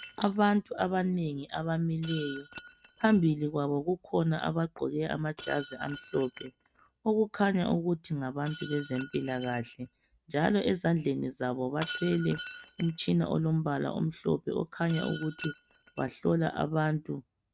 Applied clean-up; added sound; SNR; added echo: neural mask model RNNoise.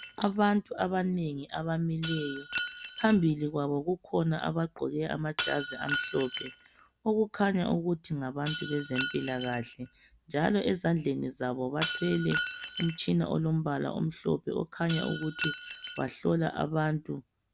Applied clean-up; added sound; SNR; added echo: none; Shatter; 11 dB; none.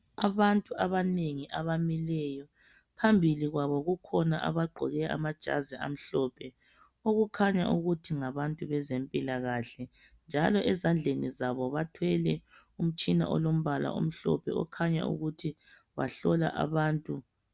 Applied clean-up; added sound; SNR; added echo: none; none; none; none.